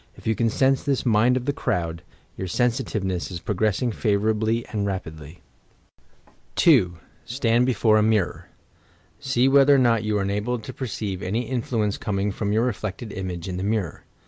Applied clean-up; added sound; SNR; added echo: none; none; none; none.